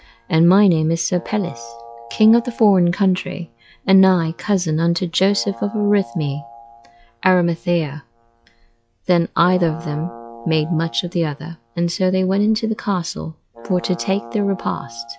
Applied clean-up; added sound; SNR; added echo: classical method log-MMSE.